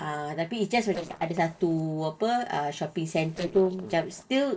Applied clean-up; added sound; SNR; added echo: neural separator model SepFormer DNS4.